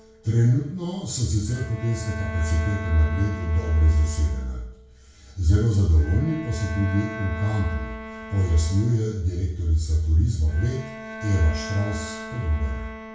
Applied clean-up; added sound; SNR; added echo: none; Bowed string instrument; 15 dB; reverberation time 0.6 s.